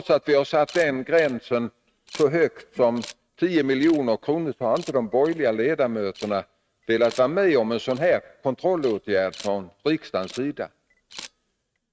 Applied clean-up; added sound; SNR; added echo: neural mask model RNNoise.